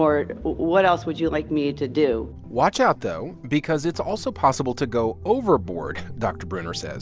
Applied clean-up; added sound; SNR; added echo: none; none; none; none.